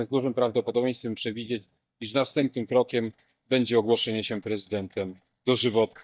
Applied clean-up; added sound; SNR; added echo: neural mask model DeepFilterNet 3.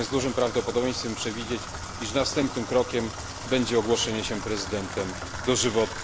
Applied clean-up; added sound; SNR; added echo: none; Bathtub (filling or washing) / Water tap, faucet; 8 dB; none.